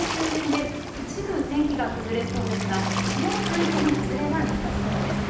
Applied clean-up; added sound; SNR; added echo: none; Waves, surf; -1 dB; reverberation time 0.9 s.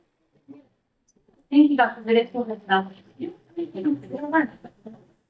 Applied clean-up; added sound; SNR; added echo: neural mask model DeepFilterNet 3.